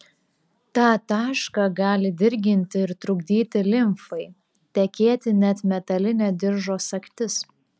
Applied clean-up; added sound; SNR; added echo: none; none; none; none.